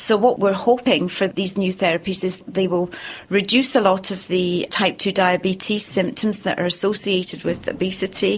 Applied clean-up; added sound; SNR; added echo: none; none; none; none.